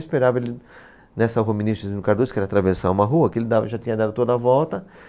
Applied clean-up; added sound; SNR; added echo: none; none; none; none.